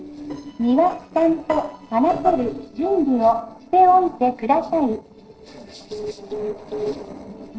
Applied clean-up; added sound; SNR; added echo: neural separator model SepFormer DNS4.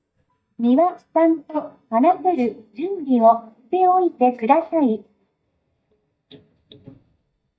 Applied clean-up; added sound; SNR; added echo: neural mask model DeepFilterNet 3.